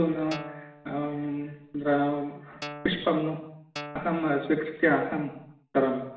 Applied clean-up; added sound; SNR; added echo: none; Guitar; 14 dB; reverberation time 0.8 s.